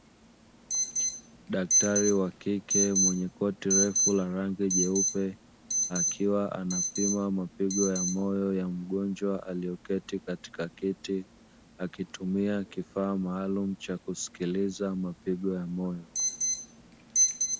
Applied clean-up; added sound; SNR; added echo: none; Alarm; 2 dB; none.